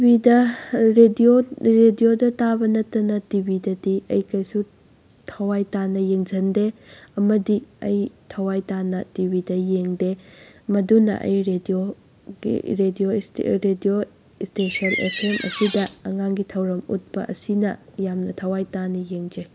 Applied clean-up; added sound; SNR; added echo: none; Door; 3 dB; none.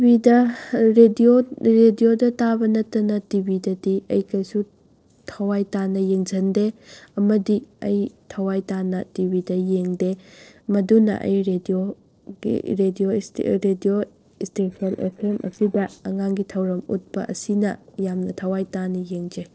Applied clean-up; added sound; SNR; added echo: neural separator model SepFormer DNS4.